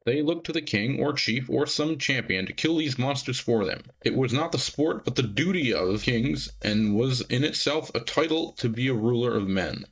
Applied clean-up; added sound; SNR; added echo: neural mask model DeepFilterNet 3.